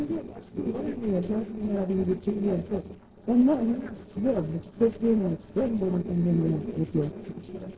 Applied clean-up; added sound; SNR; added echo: neural separator model SepFormer DNS4.